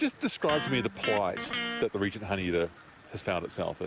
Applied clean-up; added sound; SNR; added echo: none; Electric guitar; 6 dB; none.